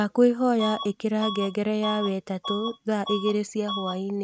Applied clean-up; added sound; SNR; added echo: neural mask model RNNoise.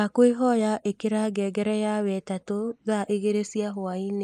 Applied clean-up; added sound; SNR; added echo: neural mask model Resemble Enhance denoiser.